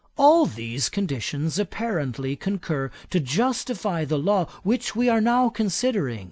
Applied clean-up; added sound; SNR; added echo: none; none; none; none.